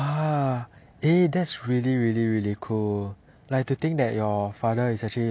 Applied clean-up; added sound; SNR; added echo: none; none; none; none.